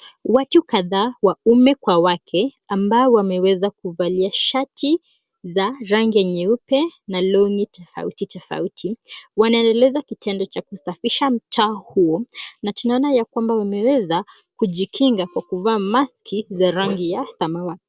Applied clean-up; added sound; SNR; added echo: none; none; none; none.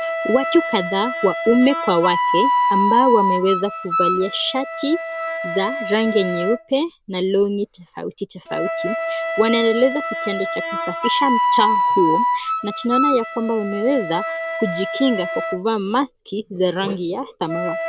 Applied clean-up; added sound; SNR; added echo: none; Wind instrument, woodwind instrument; 2 dB; none.